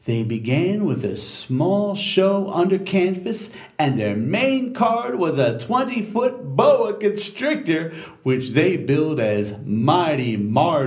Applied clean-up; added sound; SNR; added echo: none; none; none; reverberation time 0.5 s.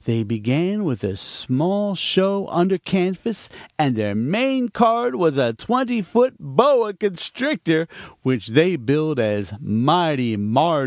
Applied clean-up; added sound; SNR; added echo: none; none; none; none.